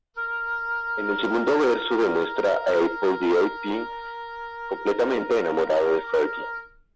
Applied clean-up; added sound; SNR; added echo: none; Wind instrument, woodwind instrument; 8 dB; none.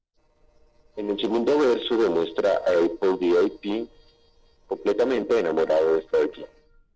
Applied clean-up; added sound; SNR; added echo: neural separator model SepFormer DNS4.